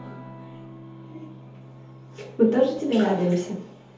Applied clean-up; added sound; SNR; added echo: none; Electric guitar / Strum; 18 dB; reverberation time 0.6 s.